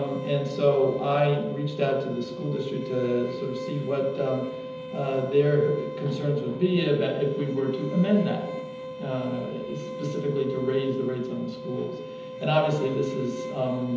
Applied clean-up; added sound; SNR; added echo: none; Bowed string instrument; 10 dB; reverberation time 1.2 s.